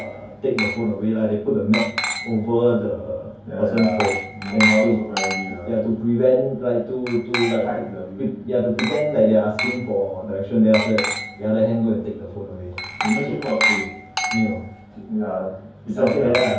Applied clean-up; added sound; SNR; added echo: none; Glass; 8 dB; reverberation time 0.6 s.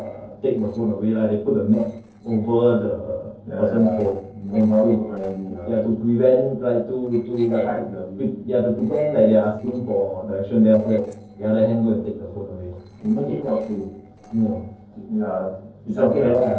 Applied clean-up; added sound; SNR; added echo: neural separator model SepFormer DNS4.